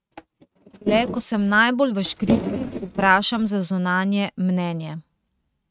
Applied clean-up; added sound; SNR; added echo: neural mask model RNNoise.